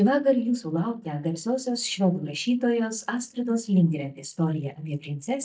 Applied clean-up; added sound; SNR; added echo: neural mask model DeepFilterNet 3.